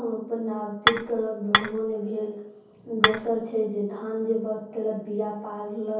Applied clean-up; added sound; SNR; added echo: none; Dishes, pots, and pans / Chink, clink; -4 dB; reverberation time 0.9 s.